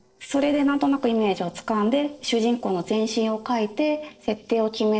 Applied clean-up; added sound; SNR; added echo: neural separator model SepFormer DNS4.